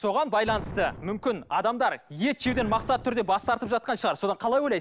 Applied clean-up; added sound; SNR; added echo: none; Explosion; 15 dB; none.